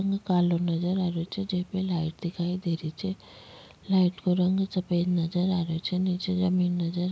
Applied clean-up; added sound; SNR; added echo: none; none; none; none.